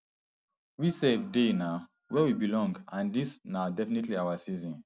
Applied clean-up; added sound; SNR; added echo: none; none; none; none.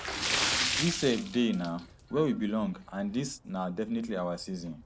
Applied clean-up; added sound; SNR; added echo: none; Splash, splatter; 4 dB; none.